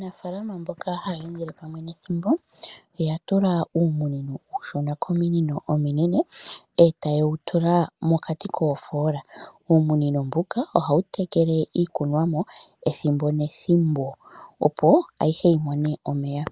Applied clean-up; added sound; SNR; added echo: none; none; none; none.